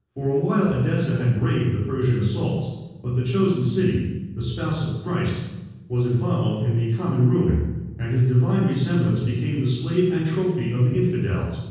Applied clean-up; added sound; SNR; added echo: none; none; none; reverberation time 1.3 s.